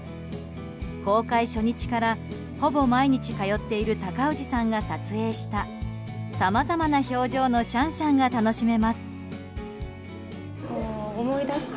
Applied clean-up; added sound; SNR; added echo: none; none; none; none.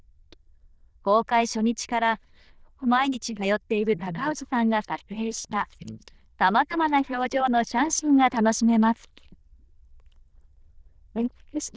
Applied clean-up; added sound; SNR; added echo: neural diffusion model UNIVERSE++.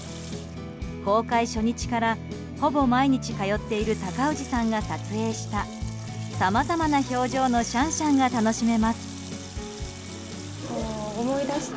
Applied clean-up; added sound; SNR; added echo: none; Sink (filling or washing) / Water tap, faucet; 20 dB; none.